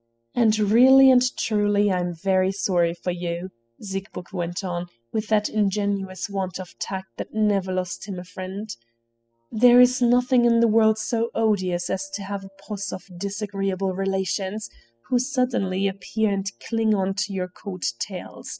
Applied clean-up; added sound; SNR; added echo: classical method spectral subtraction.